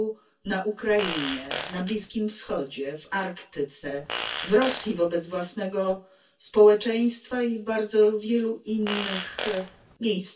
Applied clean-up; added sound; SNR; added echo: none; Fart; 8 dB; reverberation time 0.2 s.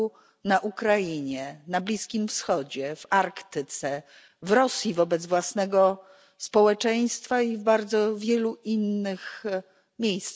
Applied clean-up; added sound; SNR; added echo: none; none; none; none.